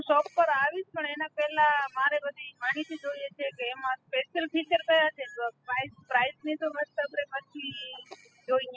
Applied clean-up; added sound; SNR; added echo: classical method spectral subtraction.